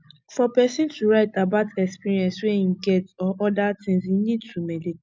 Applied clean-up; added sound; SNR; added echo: none; none; none; none.